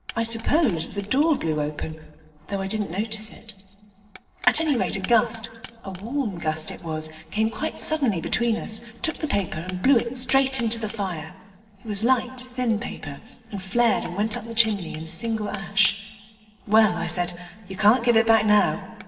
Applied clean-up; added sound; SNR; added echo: neural separator model SepFormer DNS4.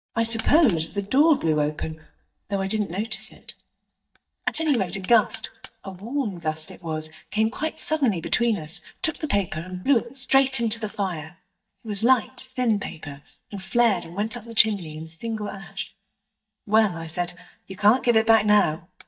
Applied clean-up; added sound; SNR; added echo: neural mask model DeepFilterNet 3.